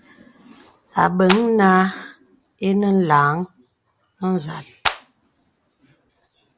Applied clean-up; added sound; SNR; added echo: none; Clapping; 4 dB; none.